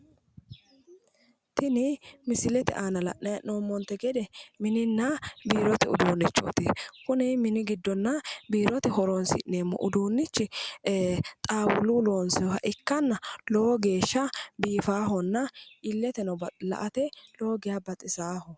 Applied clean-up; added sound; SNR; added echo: none; none; none; none.